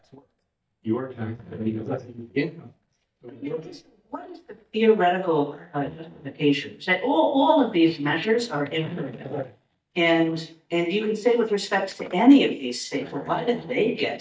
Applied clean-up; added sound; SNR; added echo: neural mask model DeepFilterNet 3.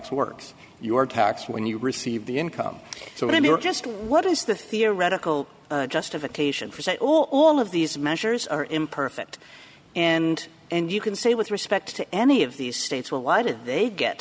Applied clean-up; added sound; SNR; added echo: none; none; none; none.